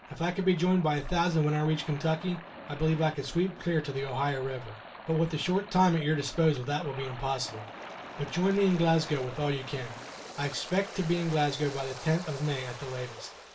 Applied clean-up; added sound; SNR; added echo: none; Waves, surf; 15 dB; reverberation time 0.2 s.